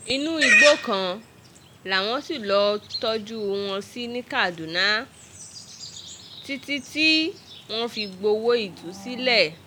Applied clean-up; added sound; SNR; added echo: none; Livestock, farm animals, working animals; 5 dB; none.